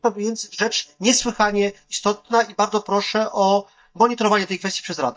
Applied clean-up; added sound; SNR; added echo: neural mask model DeepFilterNet 3.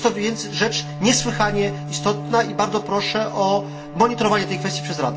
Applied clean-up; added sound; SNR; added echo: none; Bowed string instrument; 9 dB; reverberation time 0.4 s.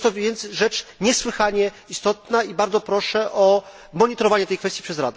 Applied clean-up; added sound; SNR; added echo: none; none; none; none.